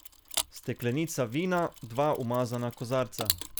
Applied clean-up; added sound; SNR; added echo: none; Mechanisms; 8 dB; none.